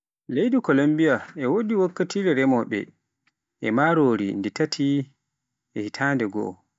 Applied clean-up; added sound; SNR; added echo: none; none; none; none.